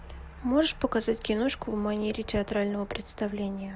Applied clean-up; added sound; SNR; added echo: none; none; none; none.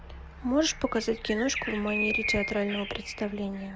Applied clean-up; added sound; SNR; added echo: none; Bird; 6 dB; none.